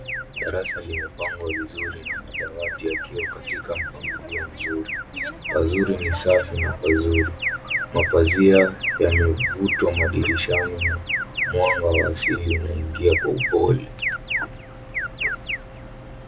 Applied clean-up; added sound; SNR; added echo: none; Alarm; 5 dB; none.